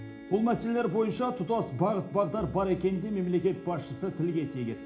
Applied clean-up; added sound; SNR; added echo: none; Bowed string instrument; 18 dB; reverberation time 0.4 s.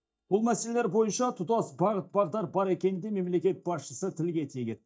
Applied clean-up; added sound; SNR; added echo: neural mask model DeepFilterNet 3.